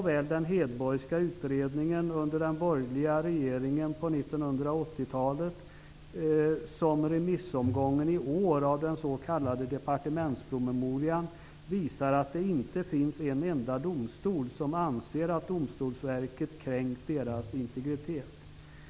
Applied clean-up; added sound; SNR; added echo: none; none; none; none.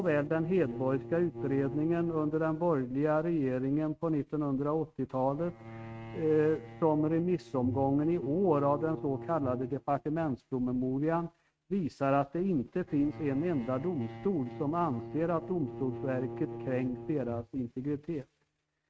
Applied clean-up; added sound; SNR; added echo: neural mask model RNNoise.